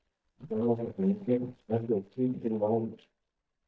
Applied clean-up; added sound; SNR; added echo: neural mask model DeepFilterNet 3.